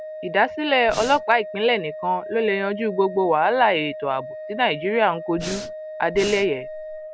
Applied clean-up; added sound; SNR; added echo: none; Breathing + Organ; 11 dB; none.